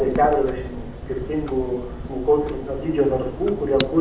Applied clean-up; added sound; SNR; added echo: none; Clock; 9 dB; reverberation time 0.7 s.